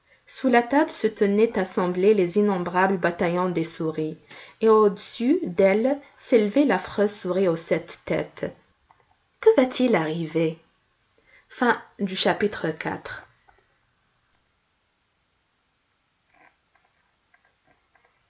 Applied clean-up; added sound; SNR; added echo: none; none; none; none.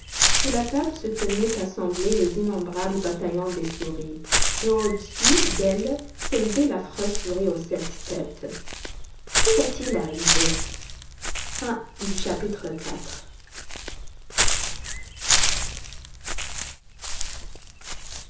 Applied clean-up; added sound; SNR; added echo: none; Walk, footsteps / Bird; -2 dB; reverberation time 0.7 s.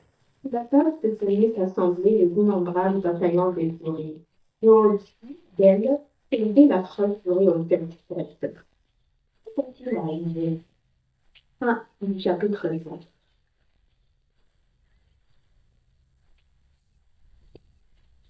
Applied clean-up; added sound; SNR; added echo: neural mask model DeepFilterNet 3.